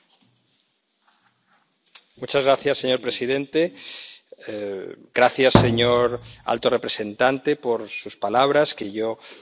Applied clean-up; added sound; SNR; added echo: none; Thump, thud; -1 dB; none.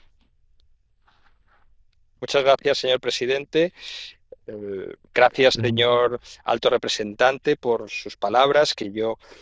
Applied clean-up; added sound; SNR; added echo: neural diffusion model UNIVERSE++.